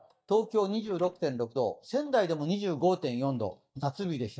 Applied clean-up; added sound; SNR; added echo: neural mask model DeepFilterNet 3.